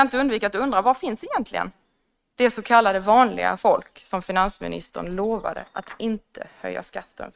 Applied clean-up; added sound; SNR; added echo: neural mask model RNNoise.